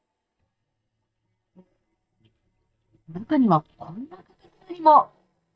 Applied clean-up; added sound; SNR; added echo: neural mask model DeepFilterNet 3.